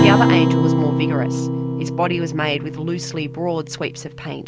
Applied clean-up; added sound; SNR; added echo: none; Acoustic guitar; -4 dB; none.